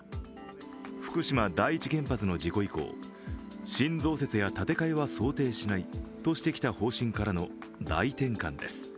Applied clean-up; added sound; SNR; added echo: none; none; none; none.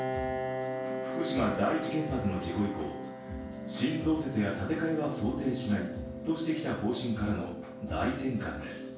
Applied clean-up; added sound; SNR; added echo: none; Piano; 7 dB; reverberation time 0.7 s.